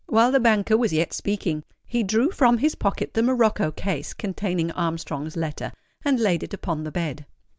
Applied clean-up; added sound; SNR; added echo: none; none; none; none.